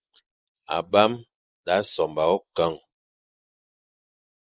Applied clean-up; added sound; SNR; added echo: neural mask model Resemble Enhance denoiser.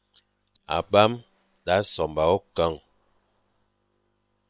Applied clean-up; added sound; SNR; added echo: neural separator model SepFormer WHAM!.